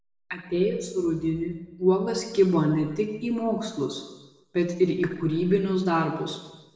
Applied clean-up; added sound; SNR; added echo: none; none; none; reverberation time 1.0 s.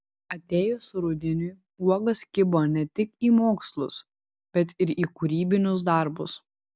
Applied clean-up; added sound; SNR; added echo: none; none; none; none.